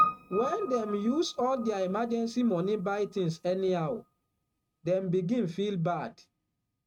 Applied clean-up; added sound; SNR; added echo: neural mask model RNNoise.